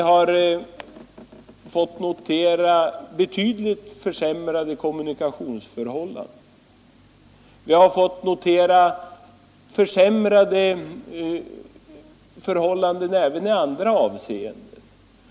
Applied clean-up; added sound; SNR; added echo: none; none; none; none.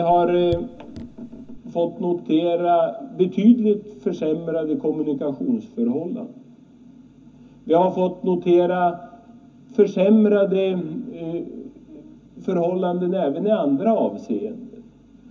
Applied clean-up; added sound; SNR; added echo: none; Raindrop / Drip; 16 dB; reverberation time 0.3 s.